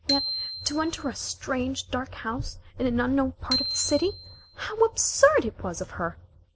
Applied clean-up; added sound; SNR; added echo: none; Bicycle bell; 8 dB; none.